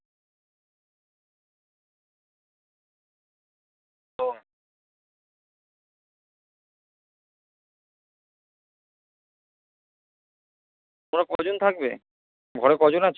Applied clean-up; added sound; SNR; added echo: none; none; none; none.